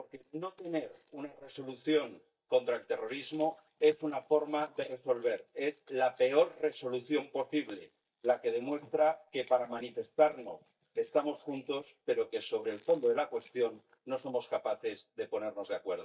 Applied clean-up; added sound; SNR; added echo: neural mask model DeepFilterNet 3.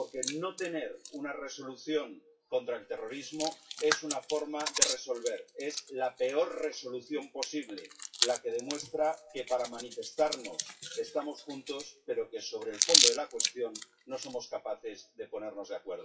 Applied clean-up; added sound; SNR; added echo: classical method WPE with log-MMSE.